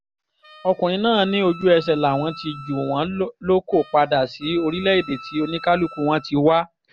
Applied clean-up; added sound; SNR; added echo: none; Wind instrument, woodwind instrument; 20 dB; none.